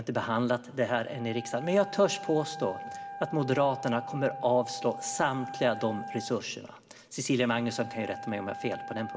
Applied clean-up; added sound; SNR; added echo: none; Wind instrument, woodwind instrument; 12 dB; reverberation time 1.1 s.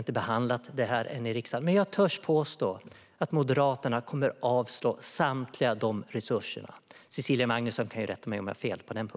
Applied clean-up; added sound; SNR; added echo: none; none; none; none.